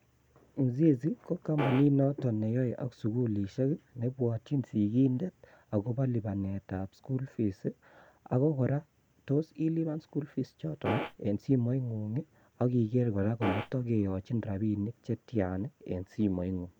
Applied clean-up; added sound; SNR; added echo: none; Fart; 3 dB; none.